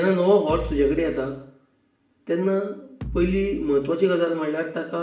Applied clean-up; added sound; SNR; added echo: none; Bass drum; 12 dB; reverberation time 0.5 s.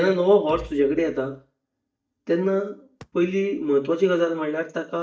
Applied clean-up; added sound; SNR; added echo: neural mask model DeepFilterNet 3.